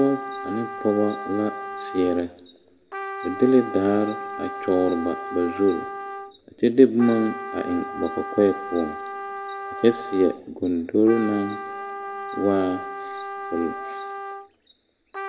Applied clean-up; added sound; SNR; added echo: none; Trumpet; 9 dB; reverberation time 0.9 s.